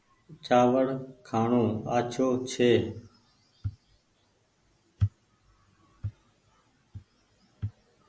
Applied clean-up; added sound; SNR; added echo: none; none; none; none.